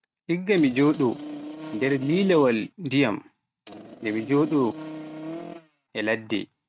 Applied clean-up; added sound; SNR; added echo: neural mask model RNNoise.